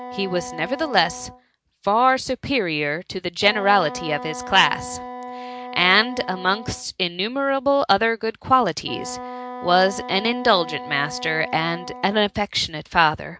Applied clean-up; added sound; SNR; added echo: none; Wind instrument, woodwind instrument; 14 dB; none.